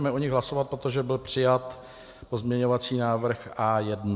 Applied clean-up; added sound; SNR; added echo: none; none; none; none.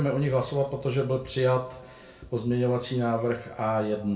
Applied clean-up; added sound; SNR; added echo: none; none; none; reverberation time 0.3 s.